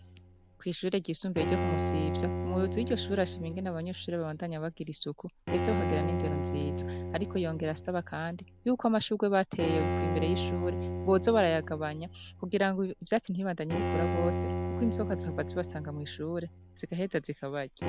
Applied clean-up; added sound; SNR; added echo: none; Bowed string instrument; 3 dB; none.